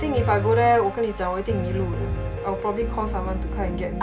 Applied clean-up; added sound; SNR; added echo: none; Piano; 3 dB; none.